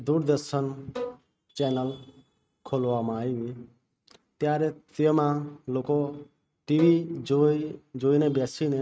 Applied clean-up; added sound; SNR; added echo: neural mask model RNNoise.